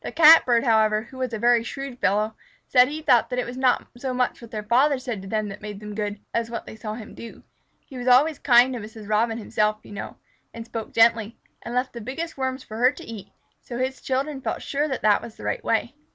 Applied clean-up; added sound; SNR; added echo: none; none; none; none.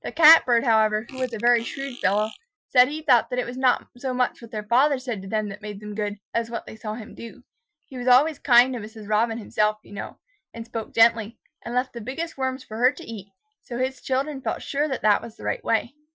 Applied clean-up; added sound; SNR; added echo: classical method Wiener filter.